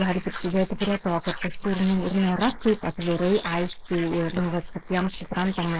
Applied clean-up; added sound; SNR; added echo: neural mask model Resemble Enhance denoiser.